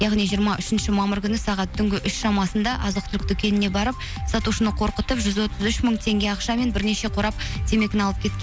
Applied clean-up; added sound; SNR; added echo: none; none; none; none.